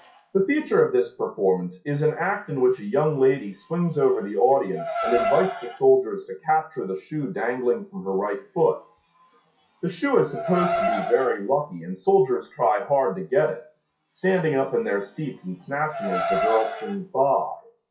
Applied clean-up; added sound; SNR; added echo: classical method WPE with log-MMSE.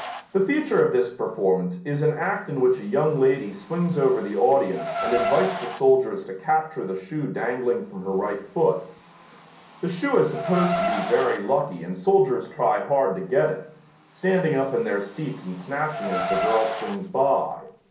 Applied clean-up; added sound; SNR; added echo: none; Car; 10 dB; reverberation time 0.6 s.